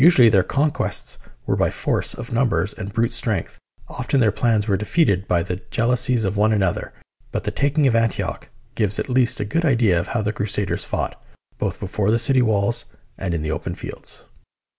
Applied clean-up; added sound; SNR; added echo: none; none; none; none.